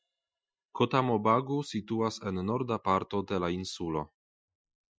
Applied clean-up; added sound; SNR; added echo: classical method Wiener filter.